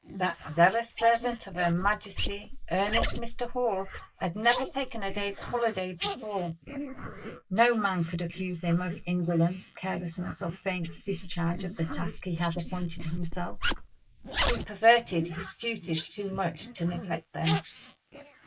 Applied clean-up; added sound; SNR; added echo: neural mask model Resemble Enhance denoiser.